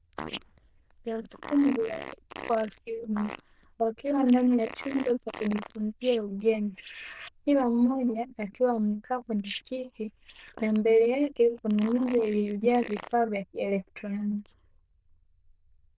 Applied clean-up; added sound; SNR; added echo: neural diffusion model UNIVERSE++.